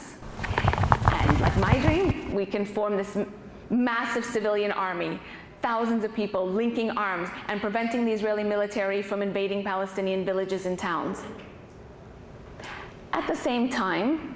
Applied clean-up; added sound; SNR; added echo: none; Bird; -4 dB; none.